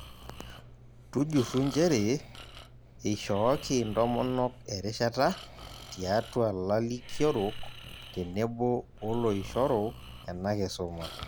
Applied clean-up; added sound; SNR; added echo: none; Breathing; 13 dB; none.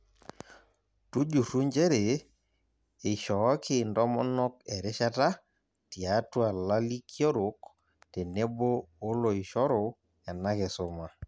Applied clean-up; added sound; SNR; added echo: none; none; none; none.